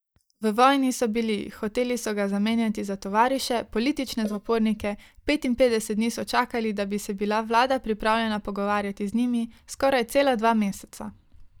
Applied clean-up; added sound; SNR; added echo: neural mask model DeepFilterNet 3.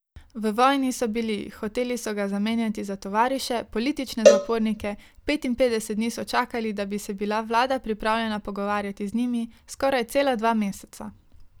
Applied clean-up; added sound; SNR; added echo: none; Cowbell; -2 dB; none.